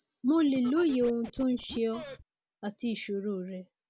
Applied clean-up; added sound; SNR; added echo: none; Scratching (performance technique); 15 dB; none.